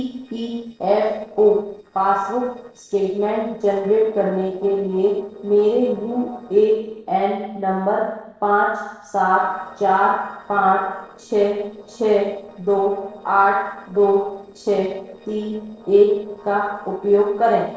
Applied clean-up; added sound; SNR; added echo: neural separator model SepFormer DNS4.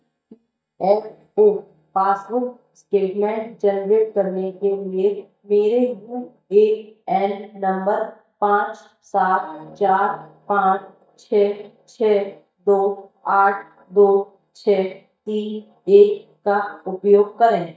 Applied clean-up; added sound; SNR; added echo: neural mask model DeepFilterNet 3.